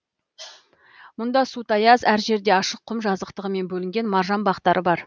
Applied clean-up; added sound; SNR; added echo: none; none; none; none.